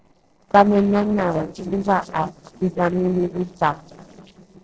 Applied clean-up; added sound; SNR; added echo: neural separator model SepFormer DNS4.